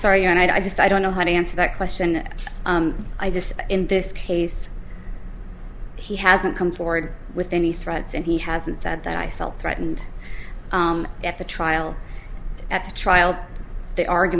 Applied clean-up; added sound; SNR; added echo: none; none; none; none.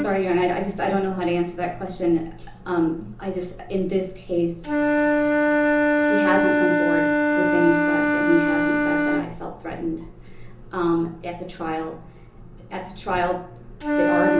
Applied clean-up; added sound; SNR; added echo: none; Wind instrument, woodwind instrument; -2 dB; reverberation time 0.8 s.